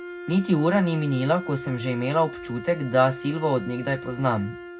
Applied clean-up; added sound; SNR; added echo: none; Wind instrument, woodwind instrument; 13 dB; reverberation time 0.4 s.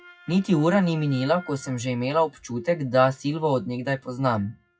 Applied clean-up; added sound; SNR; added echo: classical method WPE with log-MMSE.